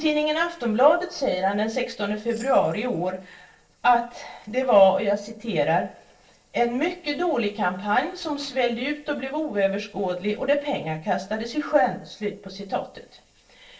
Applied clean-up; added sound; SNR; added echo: neural separator model SepFormer DNS4.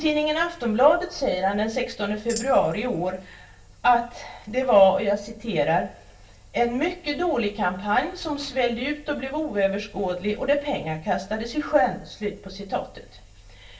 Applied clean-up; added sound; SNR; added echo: none; Tambourine; 17 dB; reverberation time 0.2 s.